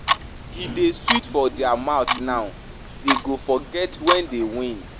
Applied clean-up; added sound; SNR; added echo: none; Clock; 4 dB; none.